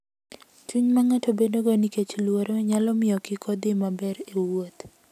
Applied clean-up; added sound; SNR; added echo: none; none; none; none.